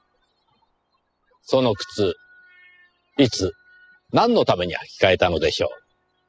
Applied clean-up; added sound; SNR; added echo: classical method spectral subtraction.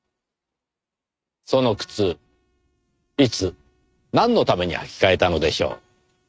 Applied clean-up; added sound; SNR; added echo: neural mask model RNNoise.